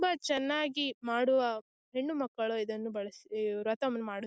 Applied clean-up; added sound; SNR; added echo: none; none; none; none.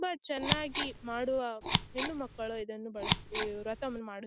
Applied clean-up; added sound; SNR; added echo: none; Scissors; -4 dB; none.